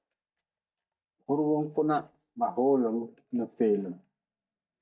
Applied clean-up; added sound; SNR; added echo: neural mask model DeepFilterNet 3.